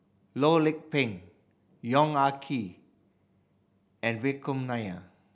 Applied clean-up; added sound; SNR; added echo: none; none; none; none.